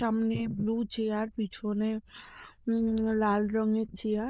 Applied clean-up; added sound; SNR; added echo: neural diffusion model UNIVERSE++.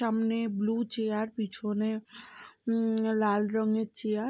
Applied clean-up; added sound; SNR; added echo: none; none; none; none.